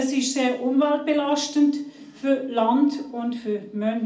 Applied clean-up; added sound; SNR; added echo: none; none; none; reverberation time 0.3 s.